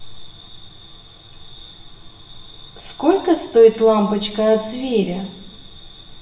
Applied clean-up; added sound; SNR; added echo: none; none; none; reverberation time 1.0 s.